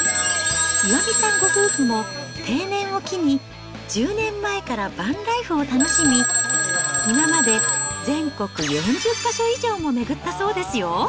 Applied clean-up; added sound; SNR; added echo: none; Telephone; 0 dB; none.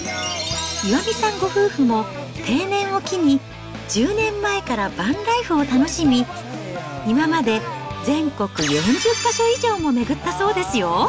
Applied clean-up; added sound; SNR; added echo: none; none; none; none.